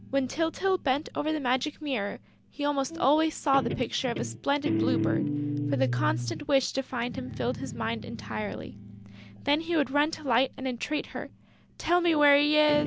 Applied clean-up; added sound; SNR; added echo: none; Guitar; 7 dB; none.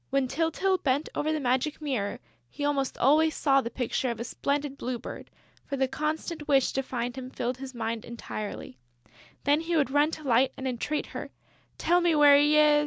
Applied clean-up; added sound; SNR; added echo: none; none; none; none.